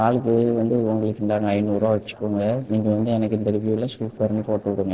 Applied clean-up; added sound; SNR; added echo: neural separator model SepFormer DNS4.